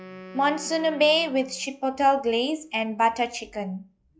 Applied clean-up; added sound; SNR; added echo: classical method log-MMSE.